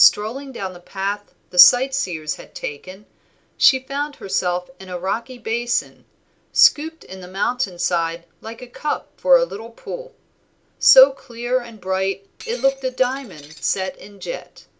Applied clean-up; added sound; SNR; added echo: none; Shatter; 18 dB; none.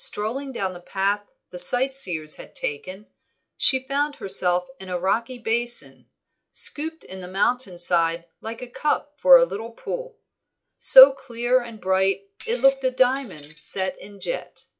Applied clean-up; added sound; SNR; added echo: classical method log-MMSE.